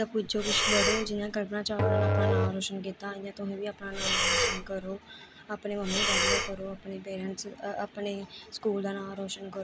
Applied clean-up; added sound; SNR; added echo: none; Breathing + Musical instrument; -5 dB; none.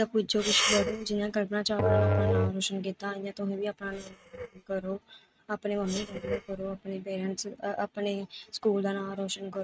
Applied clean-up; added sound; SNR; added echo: neural mask model RNNoise.